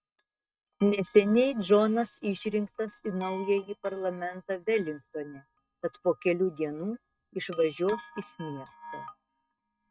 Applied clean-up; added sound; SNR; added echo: neural mask model RNNoise.